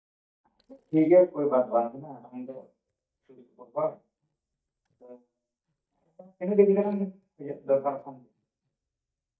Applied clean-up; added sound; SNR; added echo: neural mask model DeepFilterNet 3.